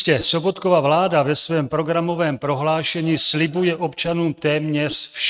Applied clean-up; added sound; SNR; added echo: neural mask model RNNoise.